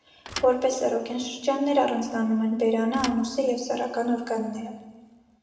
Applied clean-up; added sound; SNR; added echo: none; Thump, thud; 19 dB; reverberation time 1.1 s.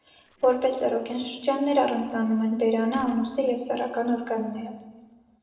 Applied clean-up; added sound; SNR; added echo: neural separator model SepFormer DNS4.